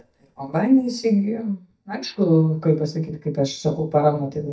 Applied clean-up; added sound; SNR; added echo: neural mask model DeepFilterNet 3.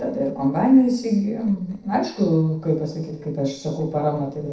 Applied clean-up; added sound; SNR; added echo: neural separator model SepFormer DNS4.